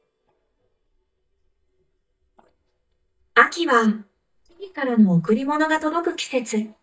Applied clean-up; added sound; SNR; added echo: neural mask model DeepFilterNet 3.